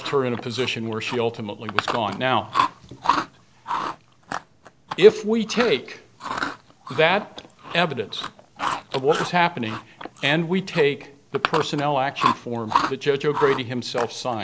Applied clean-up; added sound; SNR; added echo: none; Chewing, mastication; 6 dB; none.